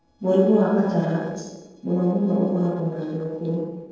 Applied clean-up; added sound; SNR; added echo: neural separator model SepFormer DNS4.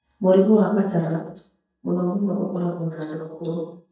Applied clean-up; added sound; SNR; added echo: neural mask model DeepFilterNet 3.